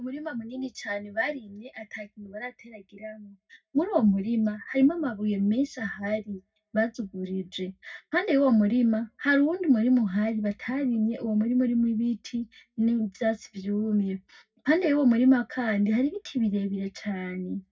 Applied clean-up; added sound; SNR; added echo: none; none; none; reverberation time 0.3 s.